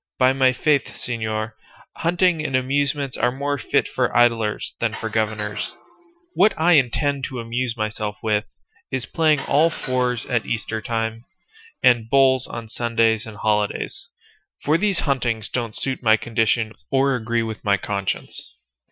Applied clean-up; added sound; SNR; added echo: classical method Wiener filter.